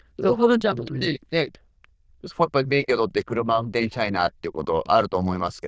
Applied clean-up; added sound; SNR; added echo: neural diffusion model UNIVERSE++.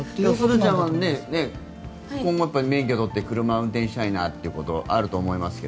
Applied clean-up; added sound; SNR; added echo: none; Electric guitar; 18 dB; none.